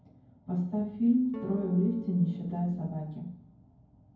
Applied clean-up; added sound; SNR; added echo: none; Electric guitar / Strum; 11 dB; reverberation time 0.9 s.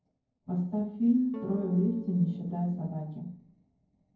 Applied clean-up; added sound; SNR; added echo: neural separator model SepFormer DNS4.